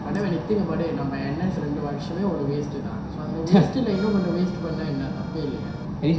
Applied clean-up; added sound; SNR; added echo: none; Accordion; 20 dB; reverberation time 0.7 s.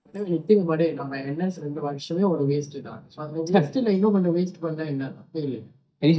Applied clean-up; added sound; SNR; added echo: neural mask model DeepFilterNet 3.